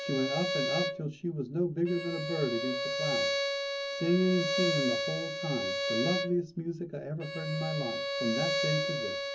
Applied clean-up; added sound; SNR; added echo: none; Bowed string instrument; 0 dB; reverberation time 0.3 s.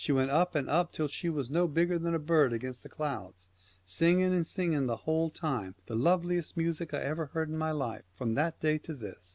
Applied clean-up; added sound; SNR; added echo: none; none; none; none.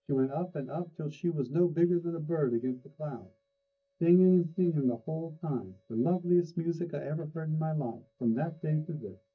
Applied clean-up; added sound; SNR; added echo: neural mask model DeepFilterNet 3.